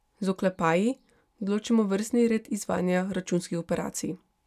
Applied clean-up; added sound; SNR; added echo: none; none; none; none.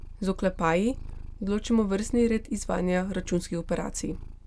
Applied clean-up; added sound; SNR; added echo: none; Purr; 11 dB; none.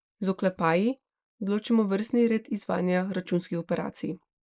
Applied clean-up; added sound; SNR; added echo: neural mask model Resemble Enhance denoiser.